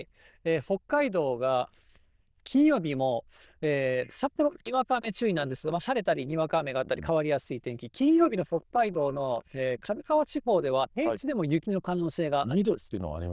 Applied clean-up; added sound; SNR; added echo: neural diffusion model UNIVERSE++.